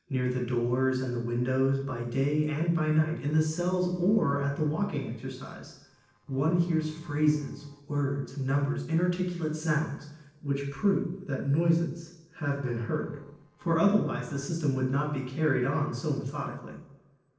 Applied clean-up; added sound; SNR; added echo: neural separator model SepFormer DNS4.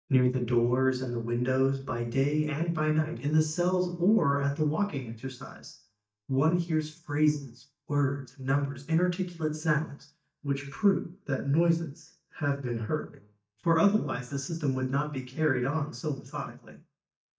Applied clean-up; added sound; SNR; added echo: neural mask model DeepFilterNet 3.